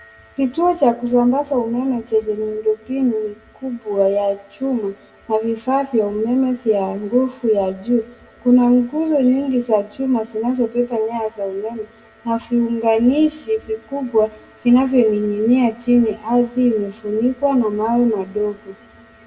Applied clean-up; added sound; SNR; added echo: none; none; none; reverberation time 1.3 s.